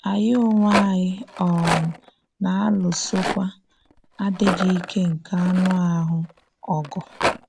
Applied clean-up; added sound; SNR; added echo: none; Rattle; 8 dB; none.